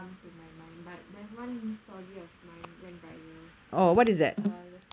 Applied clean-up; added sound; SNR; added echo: none; none; none; none.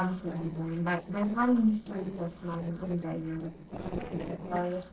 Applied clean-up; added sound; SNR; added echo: neural separator model SepFormer DNS4.